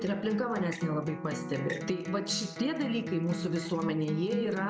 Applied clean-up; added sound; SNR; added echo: none; Acoustic guitar; 6 dB; none.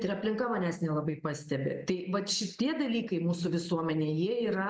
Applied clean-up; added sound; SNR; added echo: none; none; none; none.